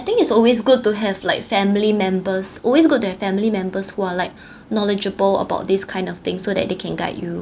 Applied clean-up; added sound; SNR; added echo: none; none; none; none.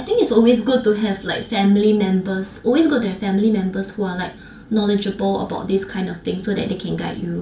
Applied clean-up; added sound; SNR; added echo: none; none; none; reverberation time 0.3 s.